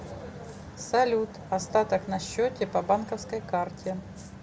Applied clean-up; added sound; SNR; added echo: none; none; none; none.